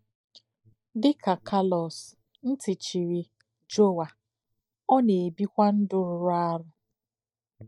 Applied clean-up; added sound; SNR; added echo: neural mask model DeepFilterNet 3.